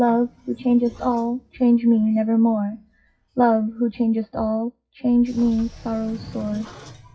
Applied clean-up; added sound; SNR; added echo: classical method WPE with log-MMSE.